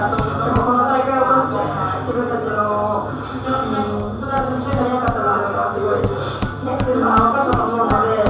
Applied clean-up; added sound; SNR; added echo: none; Hammer; 11 dB; reverberation time 0.7 s.